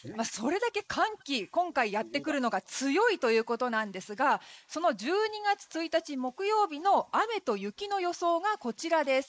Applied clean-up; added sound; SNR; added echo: neural mask model Resemble Enhance denoiser.